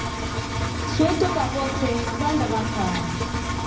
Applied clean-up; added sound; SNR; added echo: none; Engine; 0 dB; reverberation time 0.4 s.